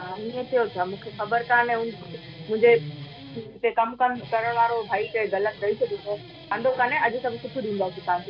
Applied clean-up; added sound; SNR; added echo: none; Guitar; 16 dB; reverberation time 0.3 s.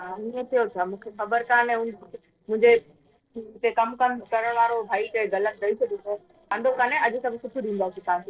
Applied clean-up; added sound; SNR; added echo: neural separator model SepFormer DNS4.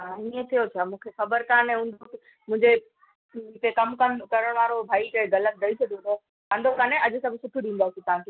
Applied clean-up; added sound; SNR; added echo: none; none; none; none.